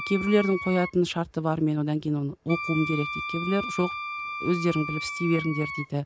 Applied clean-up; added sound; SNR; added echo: none; Wind instrument, woodwind instrument; 8 dB; none.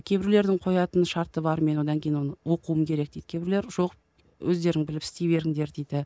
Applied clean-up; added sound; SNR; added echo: none; none; none; none.